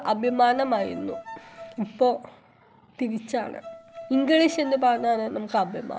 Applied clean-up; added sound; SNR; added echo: none; Bowed string instrument; 16 dB; none.